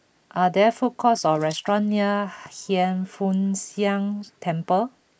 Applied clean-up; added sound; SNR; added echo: neural mask model Resemble Enhance denoiser.